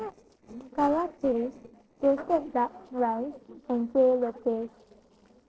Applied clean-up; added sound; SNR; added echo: neural separator model SepFormer DNS4.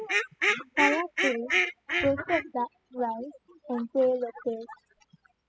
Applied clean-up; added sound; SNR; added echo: classical method spectral subtraction.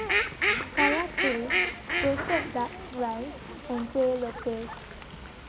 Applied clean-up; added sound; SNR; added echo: none; Fowl; -1 dB; none.